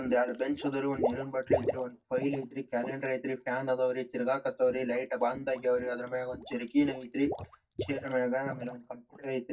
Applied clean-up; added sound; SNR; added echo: neural mask model DeepFilterNet 3.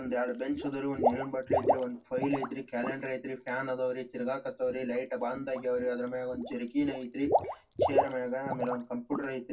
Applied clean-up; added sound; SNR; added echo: none; Water / Liquid; 2 dB; reverberation time 0.2 s.